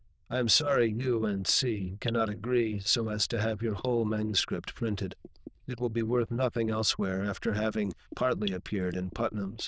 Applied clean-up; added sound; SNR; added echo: neural diffusion model UNIVERSE++.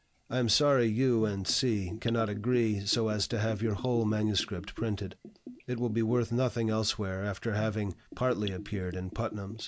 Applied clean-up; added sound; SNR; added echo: none; Bathtub (filling or washing) / Gurgling; 15 dB; none.